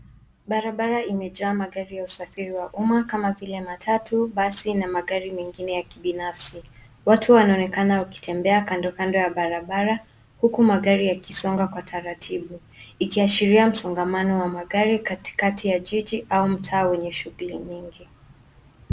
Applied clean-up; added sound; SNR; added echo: none; none; none; none.